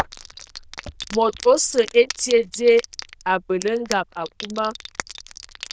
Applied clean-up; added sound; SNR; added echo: neural diffusion model UNIVERSE++.